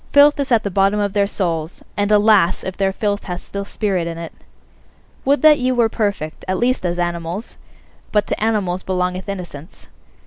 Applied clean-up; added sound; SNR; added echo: none; none; none; none.